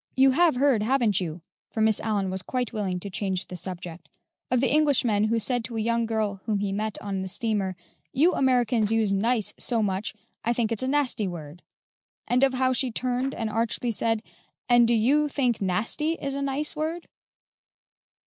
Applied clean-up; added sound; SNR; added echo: neural separator model SepFormer DNS4.